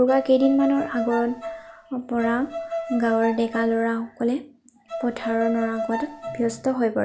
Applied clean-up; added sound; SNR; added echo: none; Bowed string instrument; 9 dB; none.